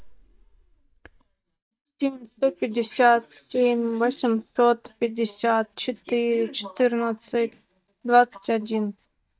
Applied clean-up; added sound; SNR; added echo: neural mask model DeepFilterNet 3.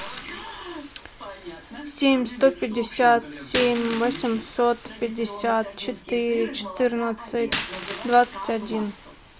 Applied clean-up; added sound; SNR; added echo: none; Coin (dropping); 14 dB; none.